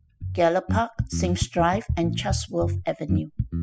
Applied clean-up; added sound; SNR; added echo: classical method spectral subtraction.